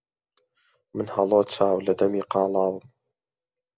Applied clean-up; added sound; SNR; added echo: none; none; none; none.